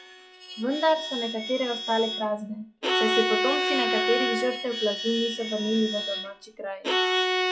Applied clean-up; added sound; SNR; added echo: classical method log-MMSE.